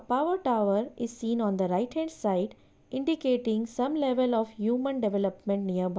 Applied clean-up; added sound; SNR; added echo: none; none; none; none.